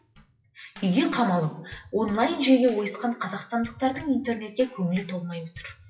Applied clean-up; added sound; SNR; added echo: classical method WPE with log-MMSE.